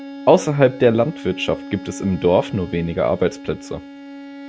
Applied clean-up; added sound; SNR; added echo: none; Bowed string instrument; 15 dB; none.